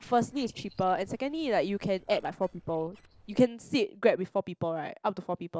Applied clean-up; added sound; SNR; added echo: neural separator model SepFormer DNS4.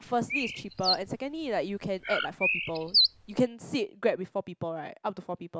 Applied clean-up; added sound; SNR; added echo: none; Bird; -1 dB; none.